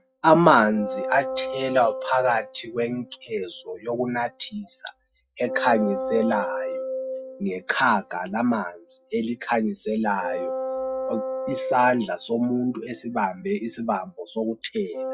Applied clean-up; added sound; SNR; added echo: classical method log-MMSE.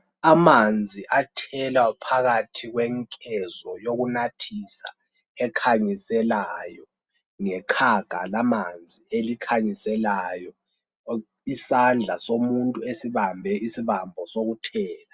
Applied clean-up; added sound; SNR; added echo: none; none; none; none.